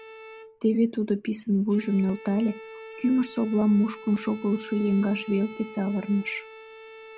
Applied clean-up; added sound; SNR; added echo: none; Bowed string instrument; 17 dB; none.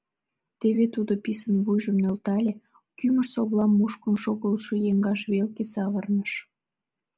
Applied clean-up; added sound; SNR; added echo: none; none; none; none.